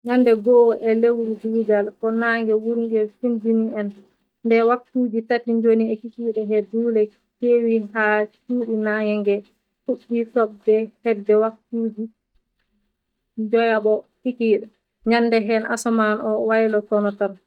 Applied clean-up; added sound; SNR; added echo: neural mask model DeepFilterNet 3.